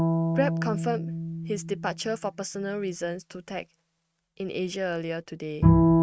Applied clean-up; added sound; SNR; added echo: neural mask model RNNoise.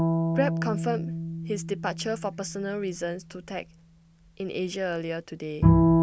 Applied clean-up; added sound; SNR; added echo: none; Bowed string instrument; -5 dB; none.